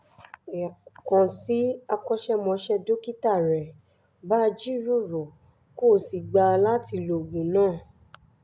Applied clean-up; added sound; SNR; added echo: none; none; none; none.